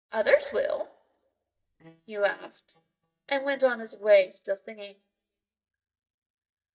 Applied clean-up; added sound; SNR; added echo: neural mask model DeepFilterNet 3.